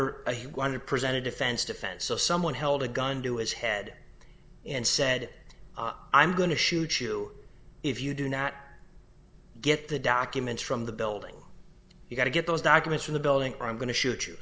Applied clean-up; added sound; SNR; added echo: none; none; none; none.